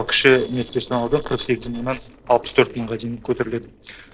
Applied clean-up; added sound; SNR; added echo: neural separator model SepFormer DNS4.